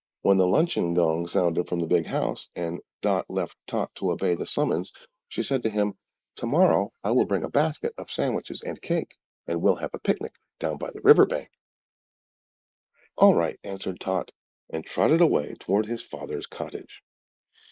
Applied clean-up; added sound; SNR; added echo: neural mask model Resemble Enhance denoiser.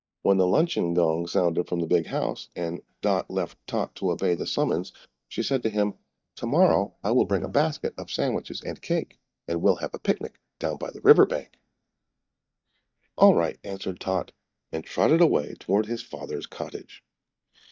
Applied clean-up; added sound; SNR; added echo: neural mask model DeepFilterNet 3.